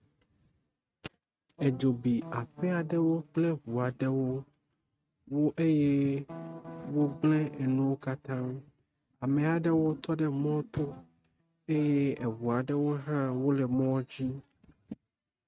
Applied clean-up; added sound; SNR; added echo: neural mask model RNNoise.